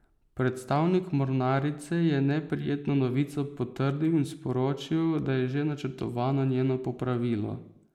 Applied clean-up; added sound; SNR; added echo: neural mask model Resemble Enhance denoiser.